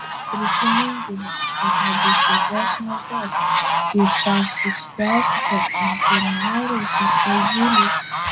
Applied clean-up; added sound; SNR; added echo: none; Fowl; -5 dB; none.